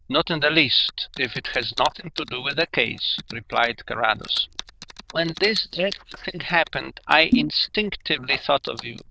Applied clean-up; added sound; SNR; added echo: neural diffusion model UNIVERSE++.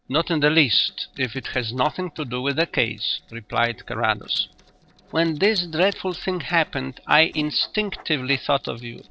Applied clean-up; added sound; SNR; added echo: neural separator model SepFormer DNS4.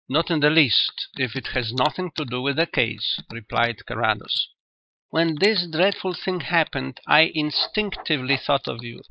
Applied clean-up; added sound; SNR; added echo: neural mask model Resemble Enhance denoiser.